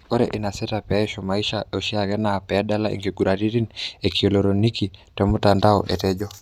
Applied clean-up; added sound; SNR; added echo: none; none; none; none.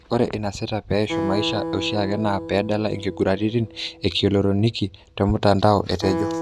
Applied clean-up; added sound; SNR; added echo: none; Acoustic guitar; 9 dB; none.